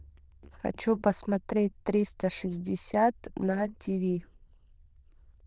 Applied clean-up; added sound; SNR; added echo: neural diffusion model UNIVERSE++.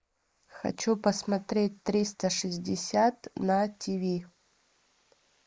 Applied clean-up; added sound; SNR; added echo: neural mask model Resemble Enhance denoiser.